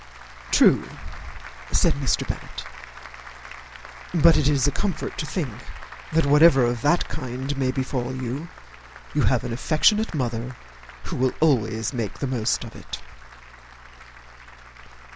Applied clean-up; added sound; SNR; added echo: none; Applause; 19 dB; none.